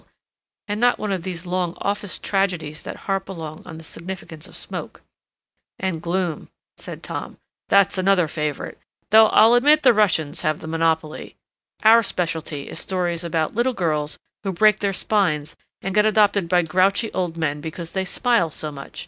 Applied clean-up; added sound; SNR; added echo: none; none; none; none.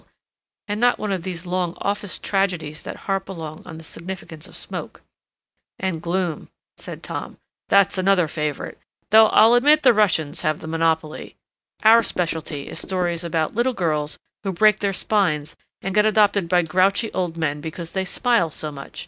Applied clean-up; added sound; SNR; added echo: none; Knock / Wood; 15 dB; none.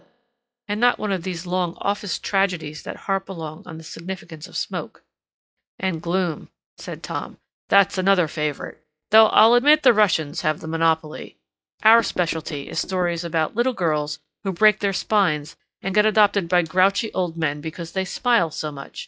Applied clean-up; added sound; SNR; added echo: classical method log-MMSE.